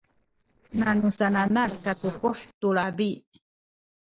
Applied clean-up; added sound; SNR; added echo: neural separator model SepFormer DNS4.